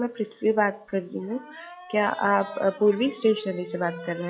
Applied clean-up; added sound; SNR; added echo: classical method log-MMSE.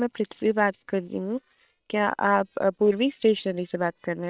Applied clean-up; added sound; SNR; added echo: neural separator model SepFormer WHAM!.